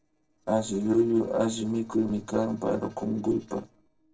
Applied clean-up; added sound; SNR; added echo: neural separator model SepFormer DNS4.